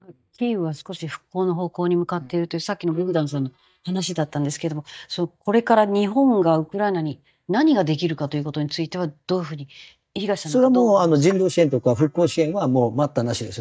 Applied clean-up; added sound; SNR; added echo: neural mask model DeepFilterNet 3.